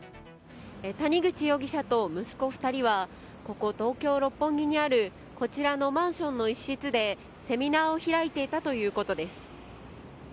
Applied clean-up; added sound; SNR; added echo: none; none; none; none.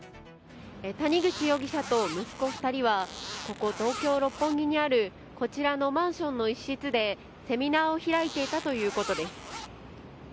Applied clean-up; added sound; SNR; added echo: none; Zipper (clothing); 11 dB; none.